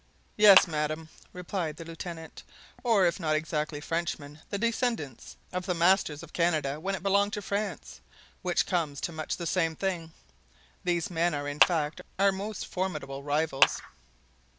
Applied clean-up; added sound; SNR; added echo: none; Clapping; 2 dB; none.